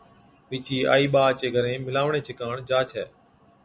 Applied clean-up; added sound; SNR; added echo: none; none; none; none.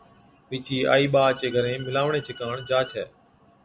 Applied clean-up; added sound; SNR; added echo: none; Bowed string instrument; 20 dB; none.